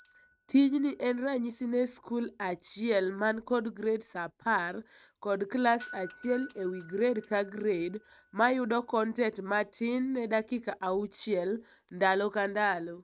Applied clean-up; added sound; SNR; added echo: neural mask model RNNoise.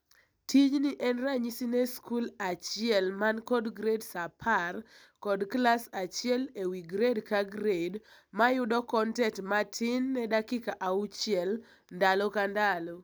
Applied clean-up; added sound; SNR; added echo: none; none; none; none.